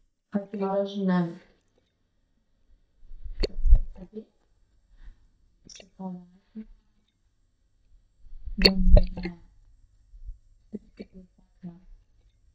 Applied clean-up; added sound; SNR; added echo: neural mask model DeepFilterNet 3.